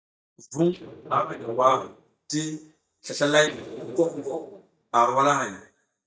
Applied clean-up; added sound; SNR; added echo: neural mask model DeepFilterNet 3.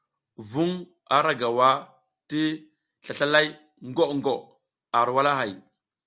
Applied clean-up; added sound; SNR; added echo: none; none; none; none.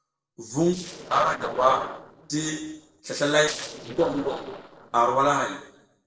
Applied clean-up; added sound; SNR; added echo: neural separator model SepFormer DNS4.